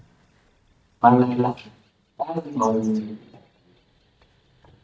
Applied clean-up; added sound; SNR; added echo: neural mask model DeepFilterNet 3.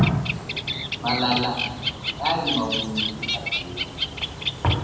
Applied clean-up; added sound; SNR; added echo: none; Bird; 2 dB; reverberation time 1.1 s.